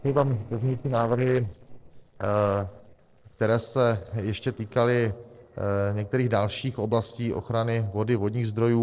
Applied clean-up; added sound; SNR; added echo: neural separator model SepFormer DNS4.